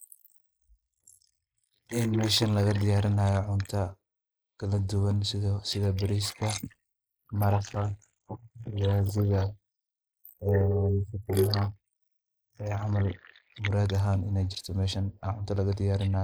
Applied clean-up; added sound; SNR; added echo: neural mask model Resemble Enhance denoiser.